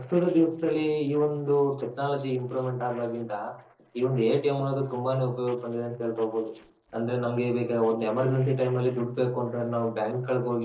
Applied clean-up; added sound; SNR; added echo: neural separator model SepFormer DNS4.